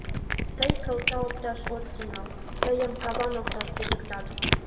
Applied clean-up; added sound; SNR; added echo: none; Cat; -3 dB; reverberation time 2.1 s.